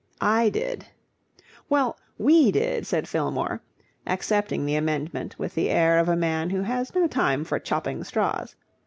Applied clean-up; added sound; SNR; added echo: none; none; none; none.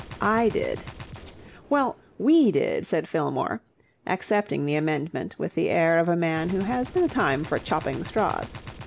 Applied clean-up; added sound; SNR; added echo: none; Gunshot, gunfire; 18 dB; none.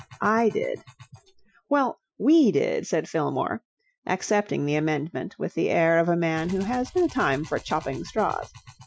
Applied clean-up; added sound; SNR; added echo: classical method Wiener filter.